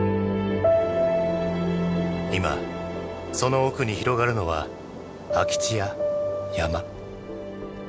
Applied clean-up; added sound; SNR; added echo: none; none; none; none.